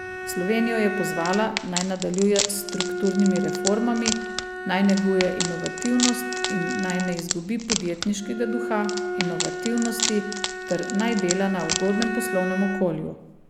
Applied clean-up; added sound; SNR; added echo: none; Wood + Bowed string instrument; 4 dB; none.